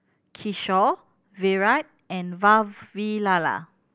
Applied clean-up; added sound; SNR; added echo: none; none; none; none.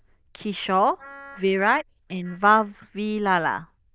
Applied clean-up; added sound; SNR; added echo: neural diffusion model UNIVERSE++.